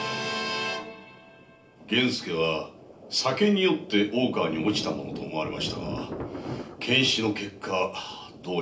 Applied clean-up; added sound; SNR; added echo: none; Thunder; 12 dB; reverberation time 0.3 s.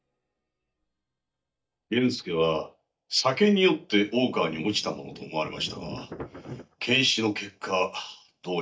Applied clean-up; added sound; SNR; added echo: neural mask model DeepFilterNet 3.